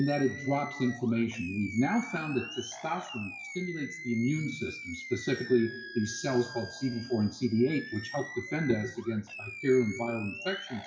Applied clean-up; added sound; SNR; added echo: classical method WPE with log-MMSE.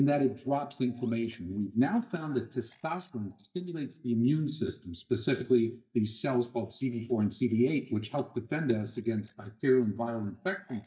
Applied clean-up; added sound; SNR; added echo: neural mask model DeepFilterNet 3.